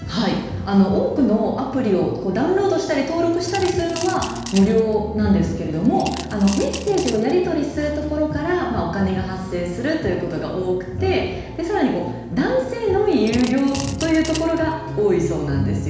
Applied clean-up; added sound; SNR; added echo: none; Coin (dropping) / Glass; 15 dB; reverberation time 1.1 s.